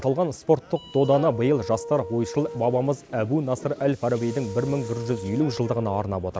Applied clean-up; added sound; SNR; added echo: none; Wind instrument, woodwind instrument; 14 dB; none.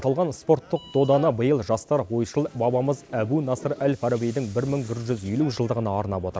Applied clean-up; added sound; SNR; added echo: none; none; none; none.